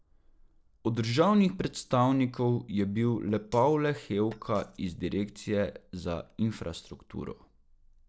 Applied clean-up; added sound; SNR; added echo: neural separator model SepFormer DNS4.